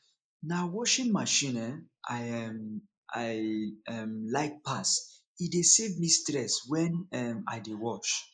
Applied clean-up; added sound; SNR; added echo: neural mask model Resemble Enhance denoiser.